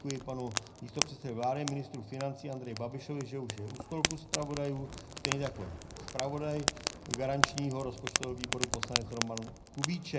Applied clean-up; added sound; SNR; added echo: none; Fire; 1 dB; reverberation time 0.4 s.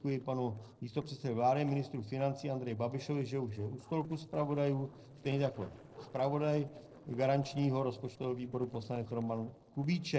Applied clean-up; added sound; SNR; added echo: neural separator model SepFormer DNS4.